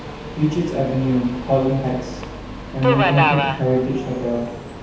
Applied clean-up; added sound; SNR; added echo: none; Subway, metro, underground; 4 dB; reverberation time 0.9 s.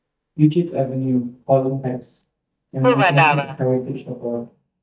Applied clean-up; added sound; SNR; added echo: neural mask model DeepFilterNet 3.